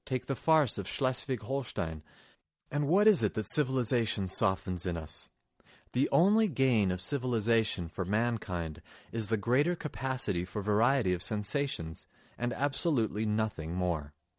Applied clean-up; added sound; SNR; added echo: none; none; none; none.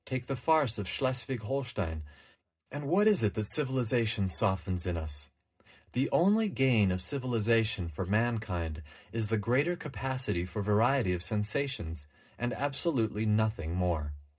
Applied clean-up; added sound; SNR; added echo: none; none; none; reverberation time 0.2 s.